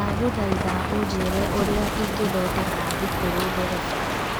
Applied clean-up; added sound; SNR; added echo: none; Crow; -2 dB; none.